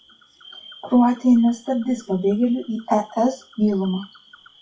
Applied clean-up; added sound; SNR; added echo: classical method WPE with log-MMSE.